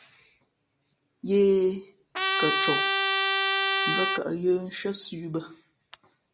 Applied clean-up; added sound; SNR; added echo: none; Trumpet; -4 dB; none.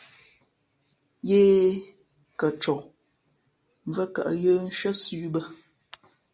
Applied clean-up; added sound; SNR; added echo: none; none; none; none.